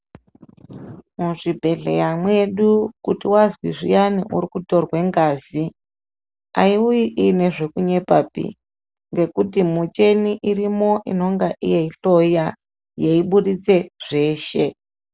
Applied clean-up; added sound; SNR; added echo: none; none; none; none.